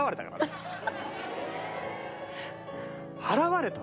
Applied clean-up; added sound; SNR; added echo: none; none; none; none.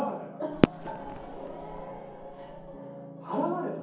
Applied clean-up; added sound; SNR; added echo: none; Fireworks; -4 dB; reverberation time 1.2 s.